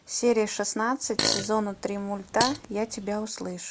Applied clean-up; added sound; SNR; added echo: none; Fart; 5 dB; none.